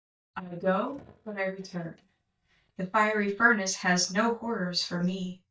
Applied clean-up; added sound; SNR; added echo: neural mask model DeepFilterNet 3.